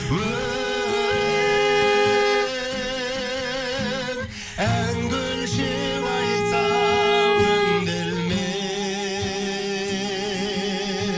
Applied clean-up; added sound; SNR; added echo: none; Bowed string instrument; 0 dB; none.